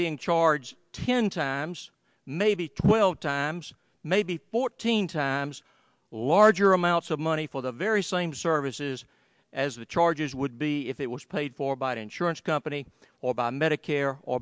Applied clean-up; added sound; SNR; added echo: none; none; none; none.